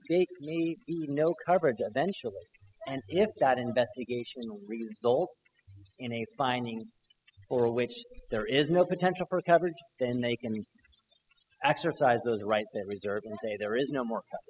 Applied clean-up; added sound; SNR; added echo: classical method spectral subtraction.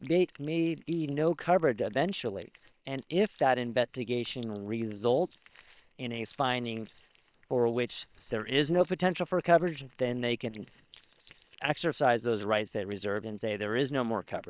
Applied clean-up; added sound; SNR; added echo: neural separator model SepFormer WHAM!.